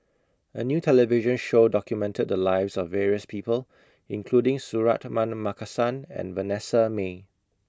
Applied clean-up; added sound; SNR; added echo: none; none; none; none.